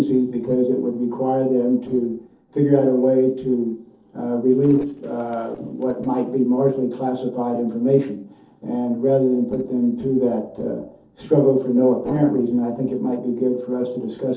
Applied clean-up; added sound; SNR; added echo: neural separator model SepFormer DNS4.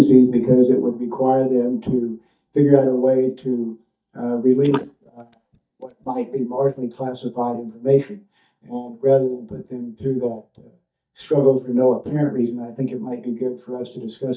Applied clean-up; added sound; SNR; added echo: neural mask model DeepFilterNet 3.